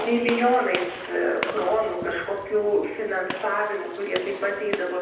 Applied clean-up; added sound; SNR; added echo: none; Gunshot, gunfire; 11 dB; reverberation time 0.8 s.